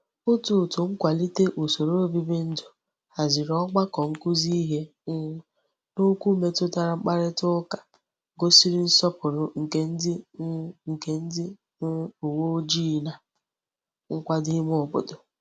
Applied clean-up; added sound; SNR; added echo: none; none; none; none.